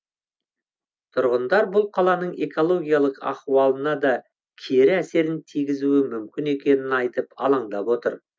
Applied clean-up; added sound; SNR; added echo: none; none; none; none.